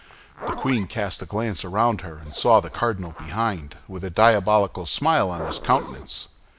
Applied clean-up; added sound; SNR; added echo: none; Zipper (clothing); 16 dB; none.